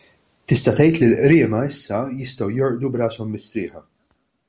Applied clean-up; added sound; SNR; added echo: none; none; none; none.